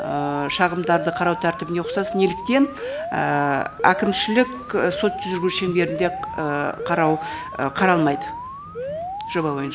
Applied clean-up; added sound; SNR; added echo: none; Alarm; 8 dB; none.